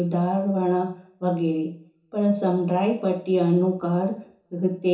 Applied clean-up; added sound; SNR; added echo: none; none; none; reverberation time 0.7 s.